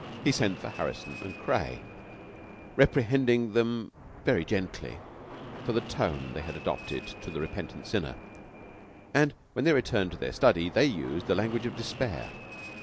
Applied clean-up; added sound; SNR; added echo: none; Fixed-wing aircraft, airplane; 14 dB; none.